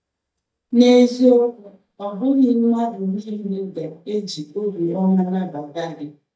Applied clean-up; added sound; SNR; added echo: neural mask model DeepFilterNet 3.